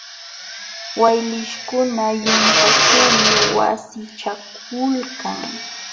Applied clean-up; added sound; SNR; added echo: none; Drill; -1 dB; reverberation time 0.7 s.